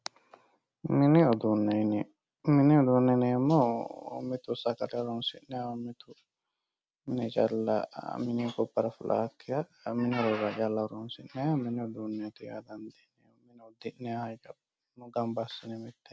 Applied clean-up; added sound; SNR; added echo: none; none; none; none.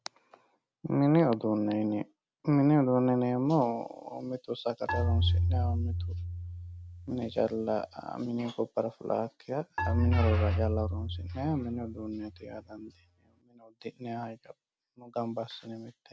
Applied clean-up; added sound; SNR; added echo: none; Marimba, xylophone; 0 dB; none.